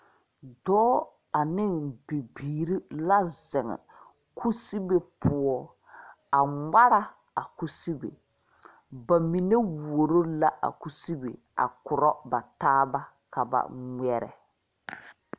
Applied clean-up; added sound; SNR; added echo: none; none; none; none.